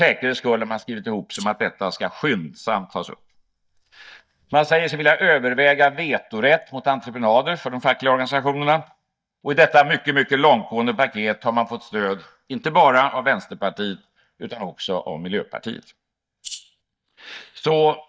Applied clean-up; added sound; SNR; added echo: neural mask model DeepFilterNet 3.